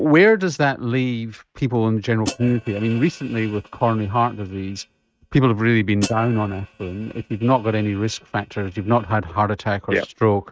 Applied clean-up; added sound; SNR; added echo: neural mask model RNNoise.